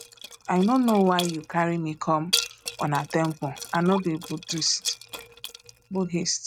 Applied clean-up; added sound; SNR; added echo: neural mask model RNNoise.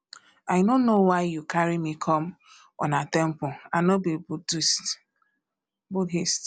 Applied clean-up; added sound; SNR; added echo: none; none; none; none.